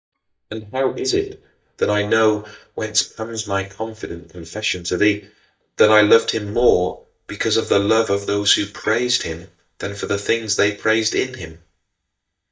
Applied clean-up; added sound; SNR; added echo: neural mask model DeepFilterNet 3.